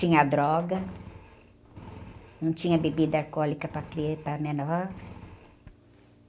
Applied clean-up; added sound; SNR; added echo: none; Engine; 18 dB; none.